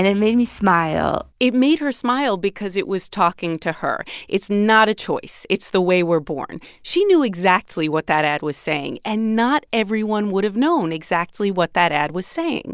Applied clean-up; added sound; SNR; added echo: none; none; none; none.